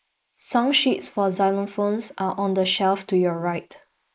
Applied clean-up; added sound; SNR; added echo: neural mask model Resemble Enhance denoiser.